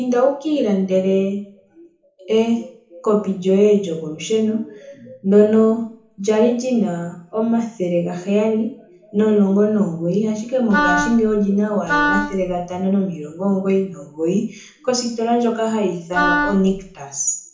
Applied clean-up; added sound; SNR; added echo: none; Wind instrument, woodwind instrument; 2 dB; reverberation time 0.6 s.